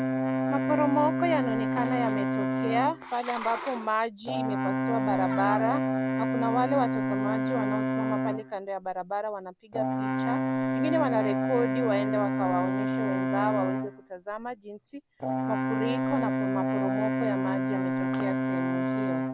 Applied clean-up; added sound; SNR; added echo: none; Brass instrument; -3 dB; none.